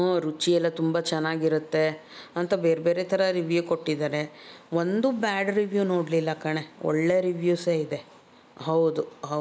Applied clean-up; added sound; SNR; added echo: none; none; none; none.